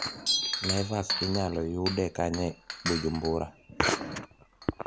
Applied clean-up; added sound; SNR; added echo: none; Chink, clink + Bell; 4 dB; none.